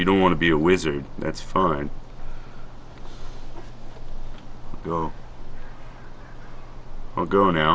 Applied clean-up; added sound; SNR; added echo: none; none; none; none.